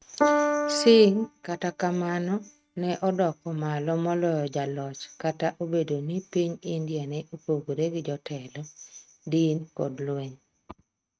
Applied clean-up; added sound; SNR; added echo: neural mask model RNNoise.